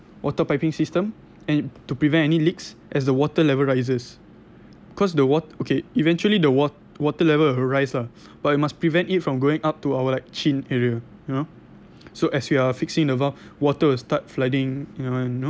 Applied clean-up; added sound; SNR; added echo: none; none; none; none.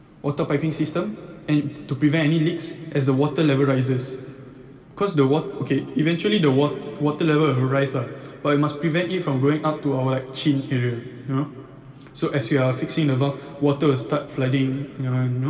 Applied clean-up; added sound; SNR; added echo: none; none; none; reverberation time 2.4 s.